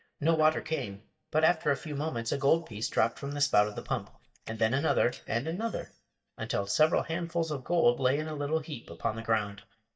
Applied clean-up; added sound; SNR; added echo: neural mask model DeepFilterNet 3.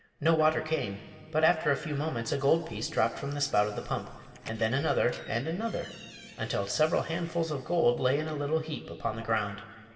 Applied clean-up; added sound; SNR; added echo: none; Door; 19 dB; reverberation time 2.3 s.